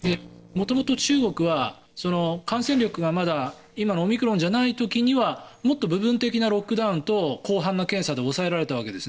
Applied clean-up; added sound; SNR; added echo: neural separator model SepFormer DNS4.